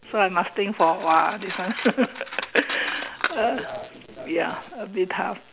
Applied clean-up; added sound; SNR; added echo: none; Cutlery, silverware; 11 dB; none.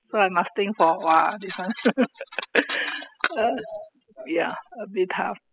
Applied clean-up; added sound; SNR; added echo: classical method spectral subtraction.